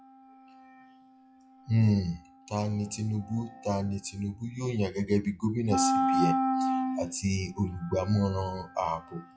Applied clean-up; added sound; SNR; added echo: classical method log-MMSE.